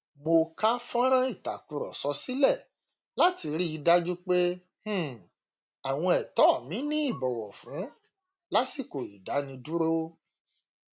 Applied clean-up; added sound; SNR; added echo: none; none; none; none.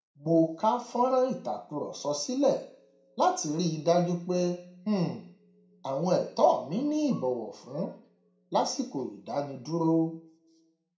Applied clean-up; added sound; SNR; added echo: none; none; none; reverberation time 0.5 s.